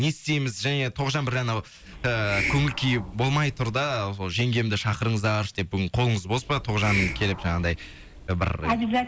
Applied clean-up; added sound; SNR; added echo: none; Hiss; 8 dB; none.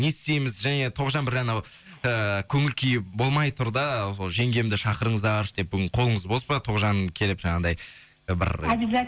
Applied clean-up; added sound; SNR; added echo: none; none; none; none.